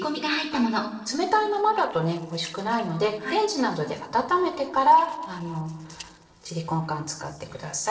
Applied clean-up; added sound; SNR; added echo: neural separator model SepFormer DNS4.